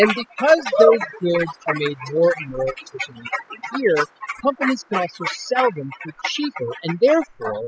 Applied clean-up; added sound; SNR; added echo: classical method spectral subtraction.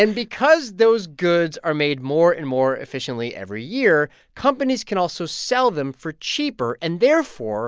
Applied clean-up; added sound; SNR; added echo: none; none; none; none.